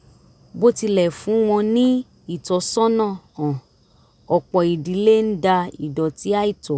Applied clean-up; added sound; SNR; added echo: none; none; none; none.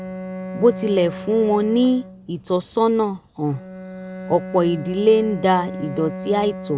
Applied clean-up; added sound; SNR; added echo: none; Bowed string instrument; 12 dB; none.